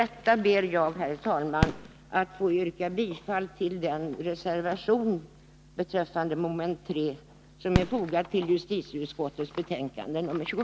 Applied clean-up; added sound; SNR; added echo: none; Fireworks; 6 dB; none.